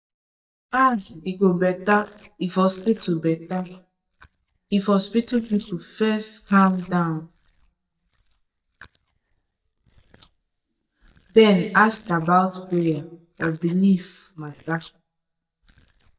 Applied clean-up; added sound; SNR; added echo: neural mask model DeepFilterNet 3.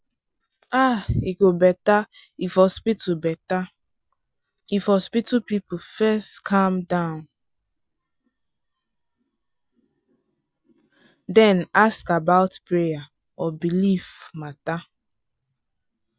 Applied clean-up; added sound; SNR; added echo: none; none; none; none.